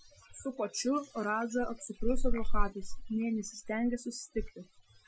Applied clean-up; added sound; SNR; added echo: classical method Wiener filter.